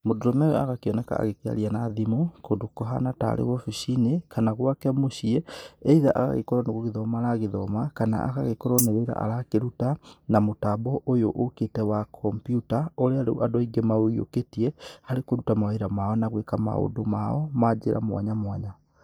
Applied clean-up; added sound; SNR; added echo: neural mask model DeepFilterNet 3.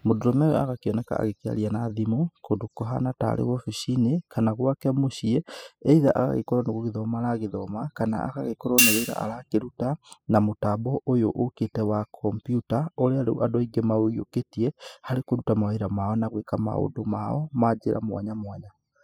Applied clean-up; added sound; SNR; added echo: classical method spectral subtraction.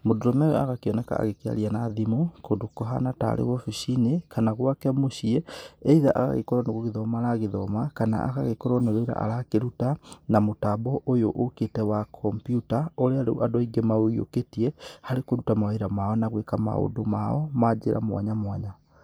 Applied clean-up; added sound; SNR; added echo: neural mask model Resemble Enhance denoiser.